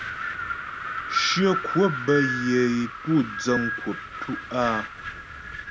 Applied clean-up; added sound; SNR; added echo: none; Wind; 5 dB; none.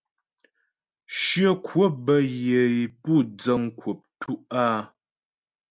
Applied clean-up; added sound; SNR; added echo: none; none; none; none.